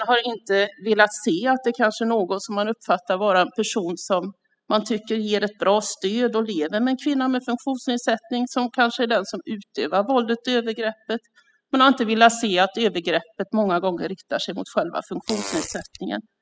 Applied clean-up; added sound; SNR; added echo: classical method spectral subtraction.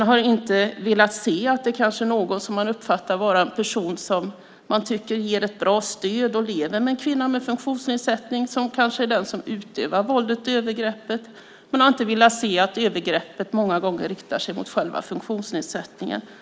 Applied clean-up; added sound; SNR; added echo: none; none; none; none.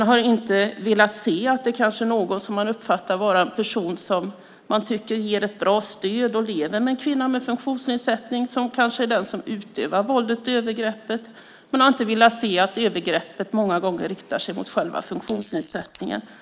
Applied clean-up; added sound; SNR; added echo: neural mask model Resemble Enhance denoiser.